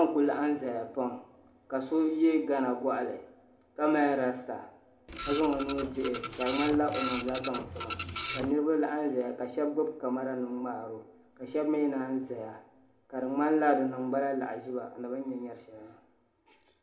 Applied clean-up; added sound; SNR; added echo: none; Printer; 3 dB; reverberation time 0.6 s.